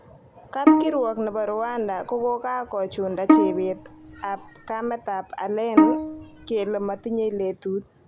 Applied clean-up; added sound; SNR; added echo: none; Bowed string instrument; -4 dB; none.